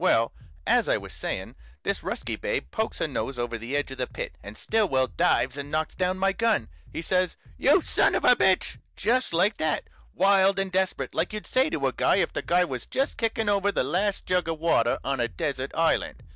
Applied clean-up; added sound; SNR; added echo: neural mask model DeepFilterNet 3.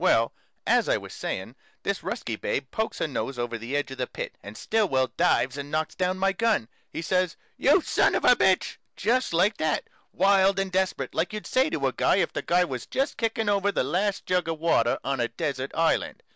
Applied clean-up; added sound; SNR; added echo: none; none; none; none.